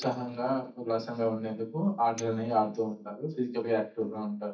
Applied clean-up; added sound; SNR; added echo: neural mask model DeepFilterNet 3.